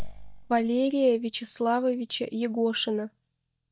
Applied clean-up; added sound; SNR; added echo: neural mask model DeepFilterNet 3.